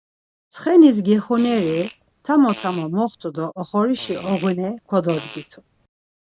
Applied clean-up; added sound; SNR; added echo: none; Fart; 20 dB; none.